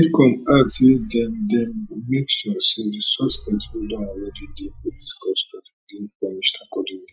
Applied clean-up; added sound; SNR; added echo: classical method Wiener filter.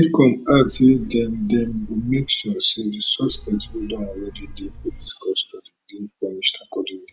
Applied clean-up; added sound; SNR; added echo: none; Buzz; 15 dB; none.